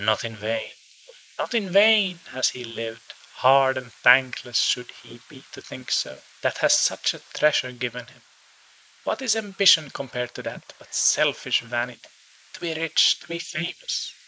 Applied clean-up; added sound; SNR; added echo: neural mask model Resemble Enhance denoiser.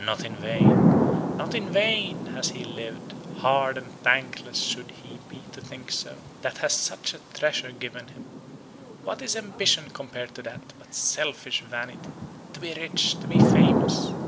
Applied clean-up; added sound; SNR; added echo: none; Thunder / Rain; -3 dB; none.